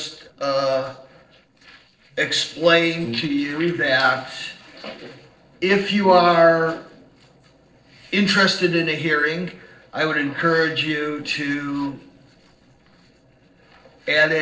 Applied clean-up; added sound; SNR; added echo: neural separator model SepFormer DNS4.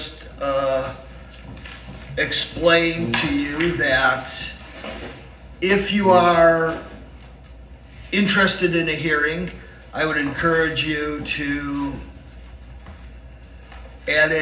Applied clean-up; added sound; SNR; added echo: none; Brass instrument; 10 dB; reverberation time 0.4 s.